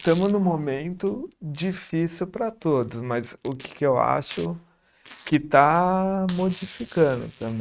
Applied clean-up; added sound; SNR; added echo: neural mask model RNNoise.